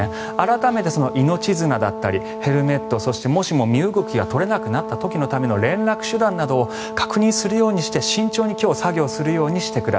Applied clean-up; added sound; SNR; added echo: none; Brass instrument; 10 dB; none.